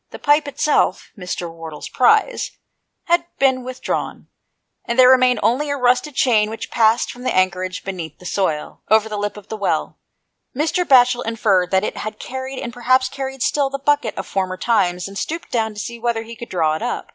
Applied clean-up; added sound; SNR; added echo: none; none; none; none.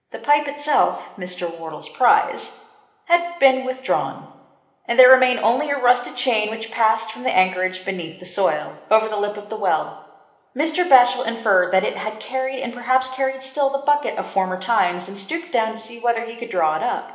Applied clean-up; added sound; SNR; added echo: none; none; none; reverberation time 1.0 s.